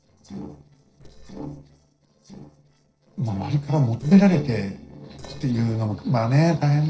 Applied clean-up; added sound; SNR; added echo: neural separator model SepFormer DNS4.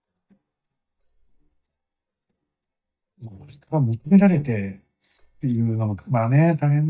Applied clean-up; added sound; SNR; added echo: neural mask model DeepFilterNet 3.